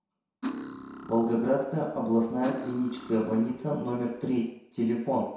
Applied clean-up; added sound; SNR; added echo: none; Cutlery, silverware; 11 dB; reverberation time 0.7 s.